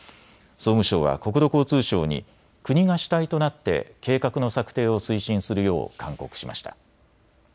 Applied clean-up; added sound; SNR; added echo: none; none; none; none.